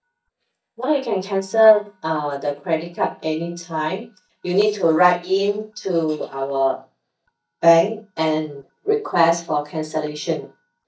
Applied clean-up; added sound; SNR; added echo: neural mask model DeepFilterNet 3.